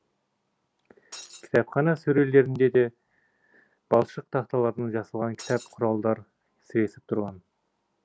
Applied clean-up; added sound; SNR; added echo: none; Shatter; 17 dB; none.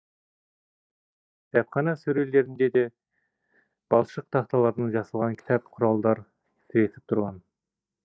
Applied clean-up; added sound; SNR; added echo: neural mask model DeepFilterNet 3.